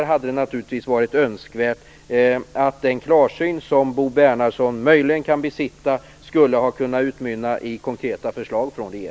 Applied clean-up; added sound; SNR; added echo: none; none; none; none.